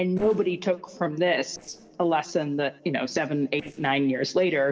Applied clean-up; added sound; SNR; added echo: neural separator model SepFormer DNS4.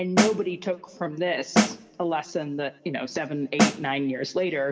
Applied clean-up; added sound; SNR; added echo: none; Snare drum; -1 dB; reverberation time 0.6 s.